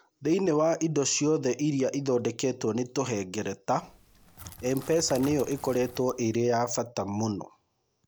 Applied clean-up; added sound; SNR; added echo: none; Crackle; 18 dB; none.